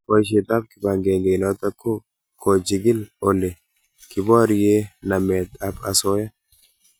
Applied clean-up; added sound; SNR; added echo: none; none; none; none.